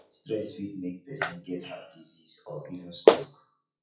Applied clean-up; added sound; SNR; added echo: classical method WPE with log-MMSE.